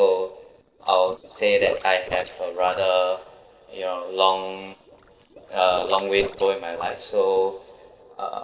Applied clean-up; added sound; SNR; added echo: neural separator model SepFormer DNS4.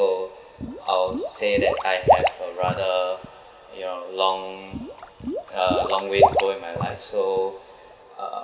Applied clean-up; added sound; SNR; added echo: none; Water / Liquid; 0 dB; none.